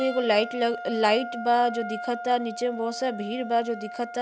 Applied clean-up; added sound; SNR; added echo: none; Wind instrument, woodwind instrument; 11 dB; none.